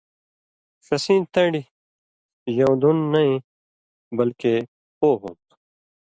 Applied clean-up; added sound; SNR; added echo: none; none; none; none.